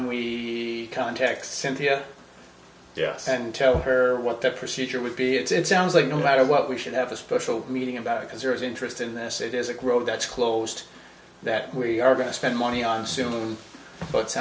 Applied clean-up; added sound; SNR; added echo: none; none; none; none.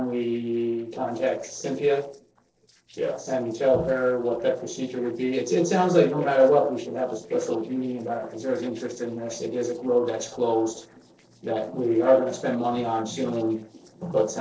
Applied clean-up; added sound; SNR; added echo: neural separator model SepFormer DNS4.